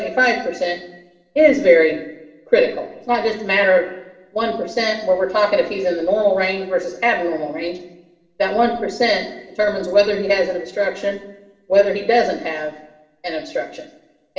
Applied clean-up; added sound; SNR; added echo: none; none; none; reverberation time 0.9 s.